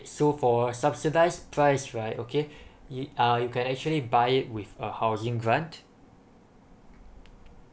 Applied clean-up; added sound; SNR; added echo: none; none; none; none.